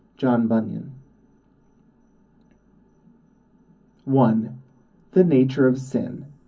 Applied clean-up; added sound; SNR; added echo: none; none; none; reverberation time 0.4 s.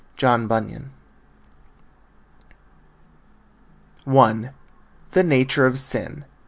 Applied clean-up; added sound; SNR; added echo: none; none; none; none.